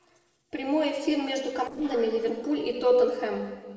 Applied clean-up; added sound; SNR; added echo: neural separator model SepFormer DNS4.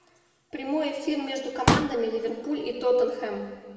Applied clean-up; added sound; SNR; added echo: none; Explosion; -2 dB; reverberation time 1.7 s.